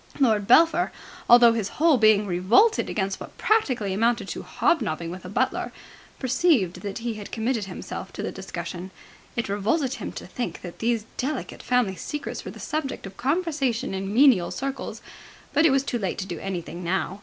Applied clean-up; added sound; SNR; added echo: none; none; none; none.